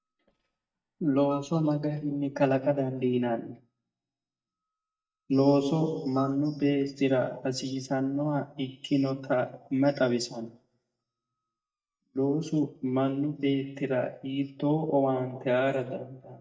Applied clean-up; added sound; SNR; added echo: neural mask model DeepFilterNet 3.